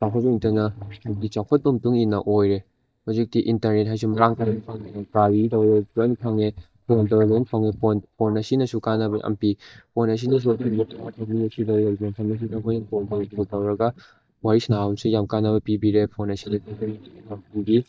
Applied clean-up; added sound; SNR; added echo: neural mask model DeepFilterNet 3.